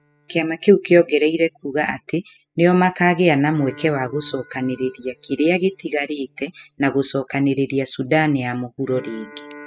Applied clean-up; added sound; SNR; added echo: classical method spectral subtraction.